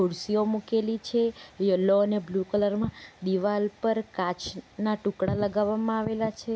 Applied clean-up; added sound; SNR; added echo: none; none; none; none.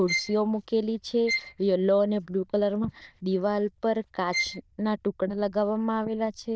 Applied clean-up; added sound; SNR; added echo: neural diffusion model UNIVERSE++.